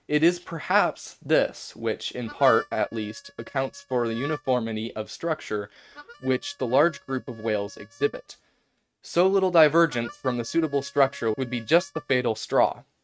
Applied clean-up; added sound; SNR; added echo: neural mask model RNNoise.